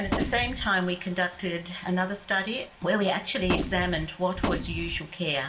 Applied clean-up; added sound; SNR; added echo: none; Gunshot, gunfire; 2 dB; reverberation time 0.5 s.